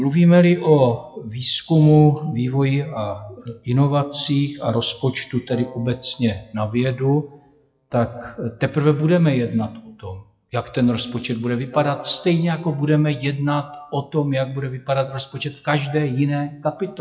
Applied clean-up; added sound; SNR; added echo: classical method WPE with log-MMSE.